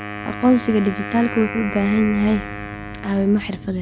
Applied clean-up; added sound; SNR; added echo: none; Wind instrument, woodwind instrument; 10 dB; none.